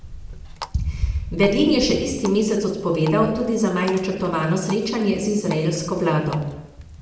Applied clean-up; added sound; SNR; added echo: none; Water tap, faucet; 20 dB; reverberation time 0.8 s.